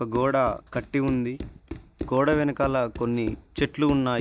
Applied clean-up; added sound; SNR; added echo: none; Run; 12 dB; none.